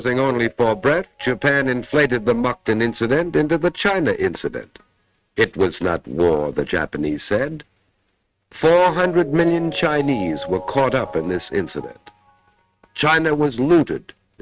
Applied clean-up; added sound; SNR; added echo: neural mask model RNNoise.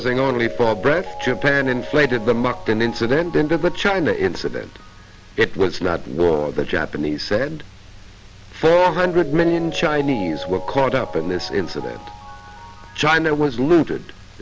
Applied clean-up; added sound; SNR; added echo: none; Mallet percussion; 16 dB; none.